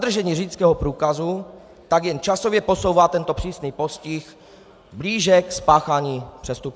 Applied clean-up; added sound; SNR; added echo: none; none; none; none.